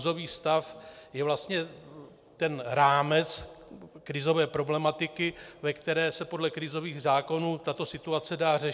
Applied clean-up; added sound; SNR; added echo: none; none; none; none.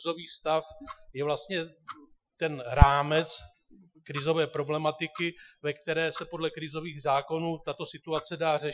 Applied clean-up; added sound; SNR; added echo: classical method Wiener filter.